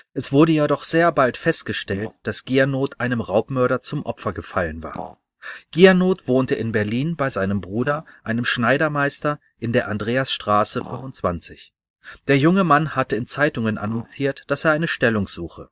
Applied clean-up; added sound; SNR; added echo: neural mask model DeepFilterNet 3.